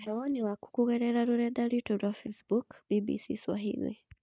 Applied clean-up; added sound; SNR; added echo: neural mask model DeepFilterNet 3.